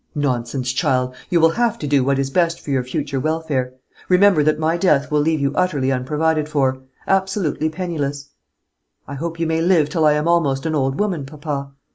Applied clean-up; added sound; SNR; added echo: none; none; none; none.